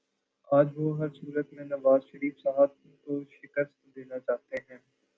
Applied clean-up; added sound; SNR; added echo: none; none; none; none.